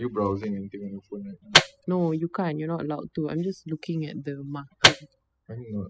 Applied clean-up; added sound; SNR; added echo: classical method spectral subtraction.